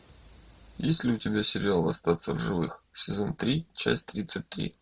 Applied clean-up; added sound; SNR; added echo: none; none; none; none.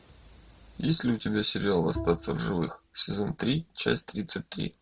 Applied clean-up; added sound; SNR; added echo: none; Bowed string instrument; 13 dB; none.